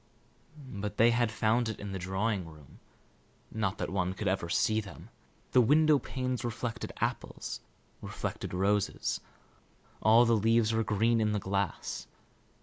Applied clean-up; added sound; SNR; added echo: none; none; none; none.